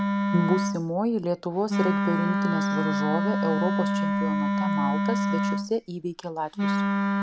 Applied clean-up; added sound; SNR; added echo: none; Wind instrument, woodwind instrument; -4 dB; none.